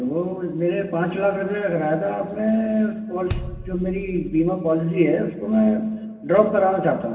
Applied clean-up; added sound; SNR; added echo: none; Bass drum; 12 dB; reverberation time 2.3 s.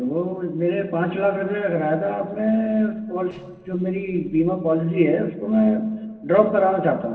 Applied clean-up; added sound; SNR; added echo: neural separator model SepFormer DNS4.